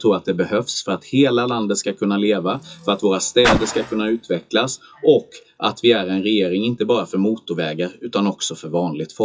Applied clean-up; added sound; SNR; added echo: classical method WPE with log-MMSE.